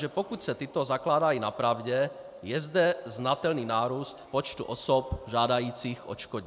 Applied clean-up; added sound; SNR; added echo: none; none; none; none.